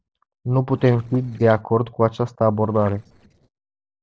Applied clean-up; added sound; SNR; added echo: neural separator model SepFormer DNS4.